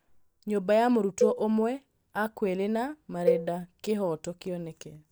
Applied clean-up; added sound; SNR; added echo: neural mask model DeepFilterNet 3.